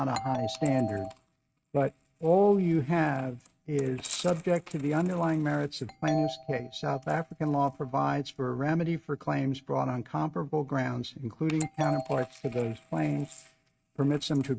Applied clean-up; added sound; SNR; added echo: neural mask model RNNoise.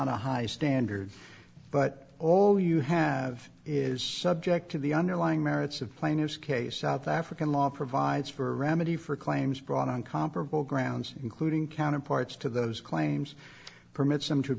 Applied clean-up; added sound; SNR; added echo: none; none; none; none.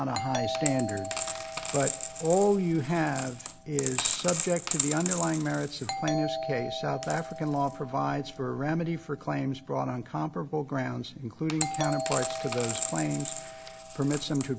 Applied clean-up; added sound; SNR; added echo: none; Coin (dropping) + Doorbell; 5 dB; none.